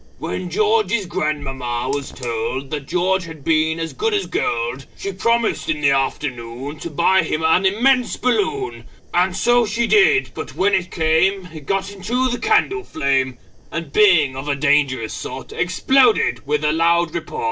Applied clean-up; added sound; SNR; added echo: none; Fire; 18 dB; none.